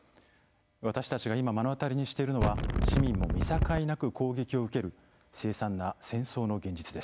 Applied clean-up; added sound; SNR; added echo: none; Wind; -4 dB; none.